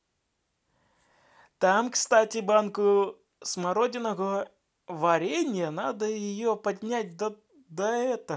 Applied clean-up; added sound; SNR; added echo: none; none; none; none.